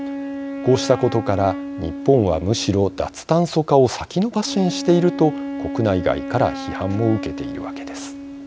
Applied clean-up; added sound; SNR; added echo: none; Wind instrument, woodwind instrument; 9 dB; none.